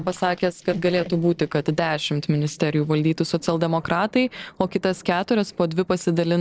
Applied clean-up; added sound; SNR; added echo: neural separator model SepFormer DNS4.